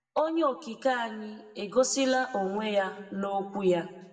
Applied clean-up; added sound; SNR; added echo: none; none; none; reverberation time 0.9 s.